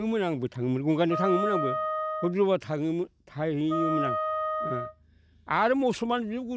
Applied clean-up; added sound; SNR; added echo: none; Wind instrument, woodwind instrument; 4 dB; none.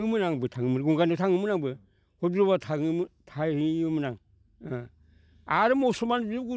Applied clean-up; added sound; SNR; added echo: none; none; none; none.